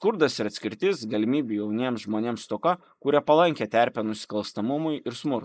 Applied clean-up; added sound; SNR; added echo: neural mask model Resemble Enhance denoiser.